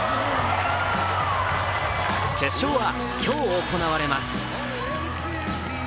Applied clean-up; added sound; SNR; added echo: none; none; none; none.